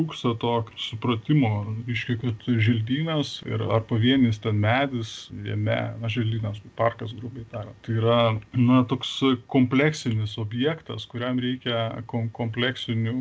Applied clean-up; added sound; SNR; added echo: none; none; none; none.